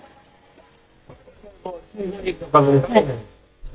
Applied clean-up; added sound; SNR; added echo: neural mask model DeepFilterNet 3.